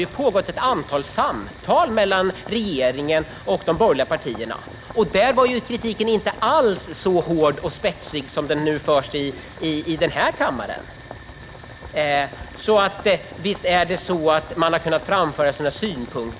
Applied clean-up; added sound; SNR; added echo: none; Boiling; 17 dB; none.